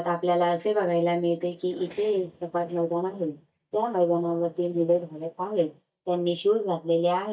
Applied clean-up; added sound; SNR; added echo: neural mask model DeepFilterNet 3.